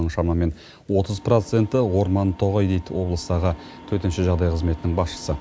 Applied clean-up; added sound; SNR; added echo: none; none; none; none.